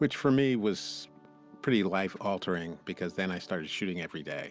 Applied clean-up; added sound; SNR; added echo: none; none; none; none.